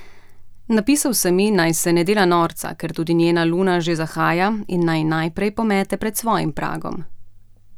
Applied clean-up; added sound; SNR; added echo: none; none; none; none.